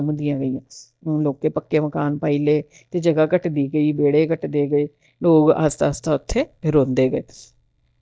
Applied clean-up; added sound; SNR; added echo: neural mask model DeepFilterNet 3.